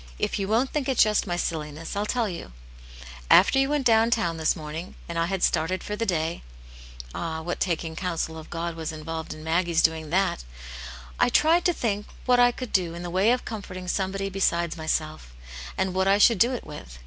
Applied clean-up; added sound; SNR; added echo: none; none; none; none.